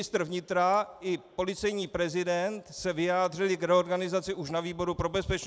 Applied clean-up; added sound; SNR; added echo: none; none; none; none.